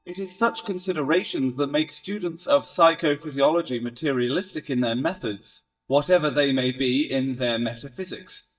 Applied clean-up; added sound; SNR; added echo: neural mask model DeepFilterNet 3.